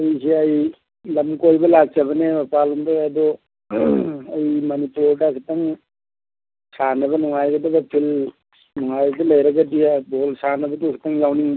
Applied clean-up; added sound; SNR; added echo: none; none; none; none.